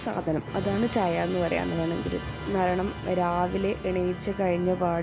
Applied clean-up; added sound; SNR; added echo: none; Musical instrument; 10 dB; none.